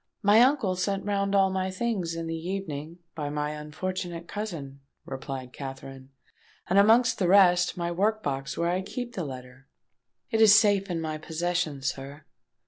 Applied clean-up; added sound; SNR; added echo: none; none; none; none.